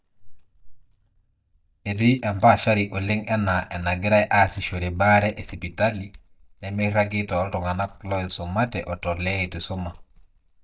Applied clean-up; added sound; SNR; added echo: neural mask model DeepFilterNet 3.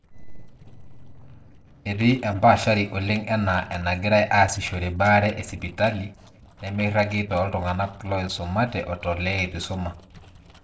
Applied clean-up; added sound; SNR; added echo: neural separator model SepFormer DNS4.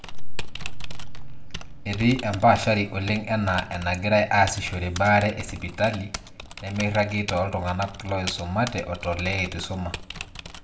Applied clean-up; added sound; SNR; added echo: none; Typing; 15 dB; reverberation time 0.4 s.